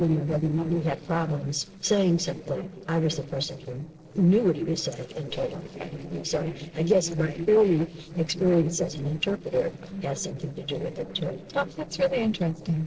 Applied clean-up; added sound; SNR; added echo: neural separator model SepFormer DNS4.